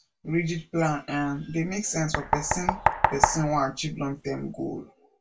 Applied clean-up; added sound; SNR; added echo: none; Knock; -1 dB; reverberation time 0.1 s.